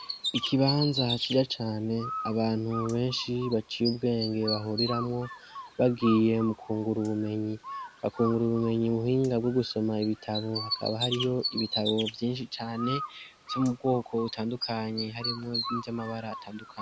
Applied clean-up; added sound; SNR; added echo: none; Bird; 9 dB; none.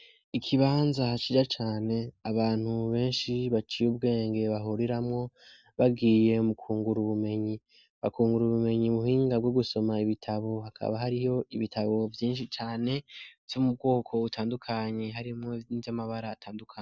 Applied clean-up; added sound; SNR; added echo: none; none; none; none.